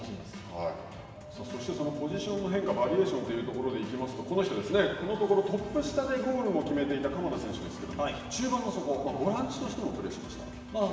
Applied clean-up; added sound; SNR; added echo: none; Telephone; 17 dB; reverberation time 1.6 s.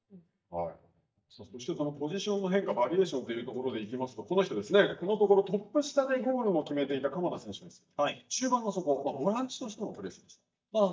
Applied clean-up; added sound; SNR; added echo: neural mask model DeepFilterNet 3.